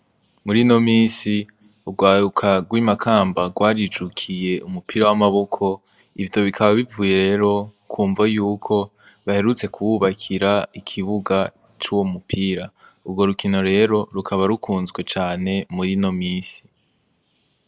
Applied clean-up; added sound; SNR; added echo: none; none; none; none.